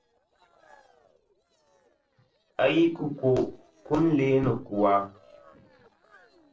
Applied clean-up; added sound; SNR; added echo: neural separator model SepFormer DNS4.